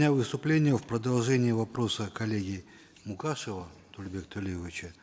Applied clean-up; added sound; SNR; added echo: none; none; none; none.